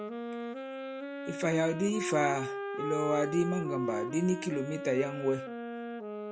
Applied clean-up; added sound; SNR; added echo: none; Wind instrument, woodwind instrument; 5 dB; none.